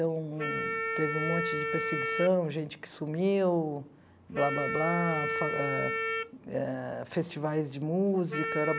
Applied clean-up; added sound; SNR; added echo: none; Wind instrument, woodwind instrument; 3 dB; none.